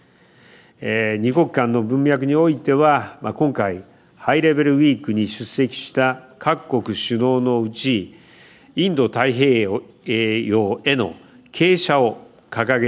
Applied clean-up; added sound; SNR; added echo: none; none; none; none.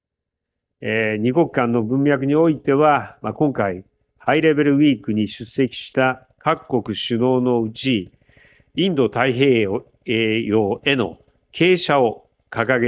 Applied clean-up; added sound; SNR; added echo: neural mask model DeepFilterNet 3.